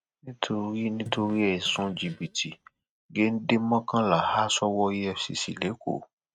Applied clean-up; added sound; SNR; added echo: neural mask model RNNoise.